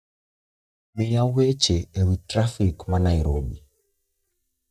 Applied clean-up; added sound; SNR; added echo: neural mask model DeepFilterNet 3.